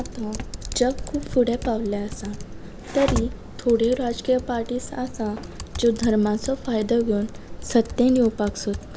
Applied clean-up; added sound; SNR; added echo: none; Typing; 10 dB; none.